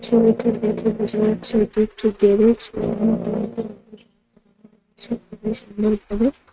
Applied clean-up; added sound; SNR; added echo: neural mask model RNNoise.